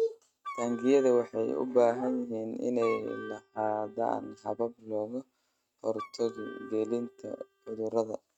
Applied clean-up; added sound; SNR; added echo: neural mask model RNNoise.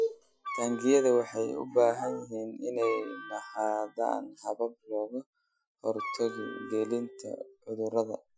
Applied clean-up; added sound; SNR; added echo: classical method Wiener filter.